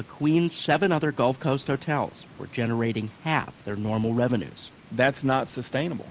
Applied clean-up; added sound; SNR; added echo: none; none; none; none.